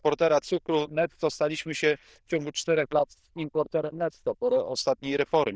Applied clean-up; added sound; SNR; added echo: neural diffusion model UNIVERSE++.